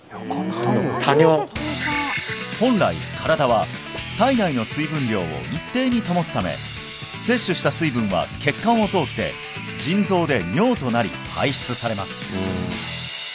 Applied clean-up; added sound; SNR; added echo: none; none; none; none.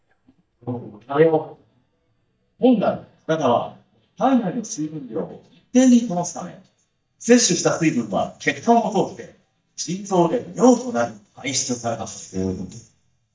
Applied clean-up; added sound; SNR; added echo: neural mask model DeepFilterNet 3.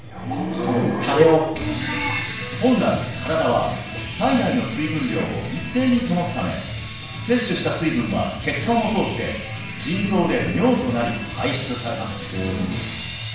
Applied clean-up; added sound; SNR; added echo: none; Mechanisms; 14 dB; reverberation time 0.6 s.